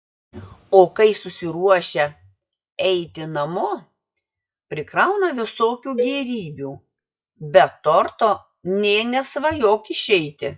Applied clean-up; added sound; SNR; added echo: classical method log-MMSE.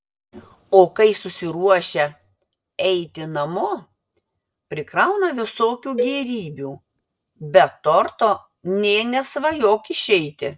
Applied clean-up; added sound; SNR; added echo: neural separator model SepFormer DNS4.